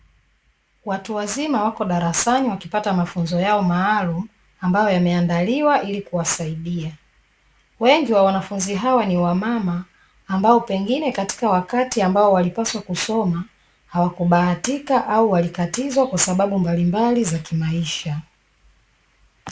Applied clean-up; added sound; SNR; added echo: none; none; none; none.